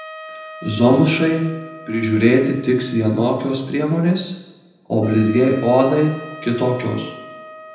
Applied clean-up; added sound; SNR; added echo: none; Trumpet; 19 dB; reverberation time 0.8 s.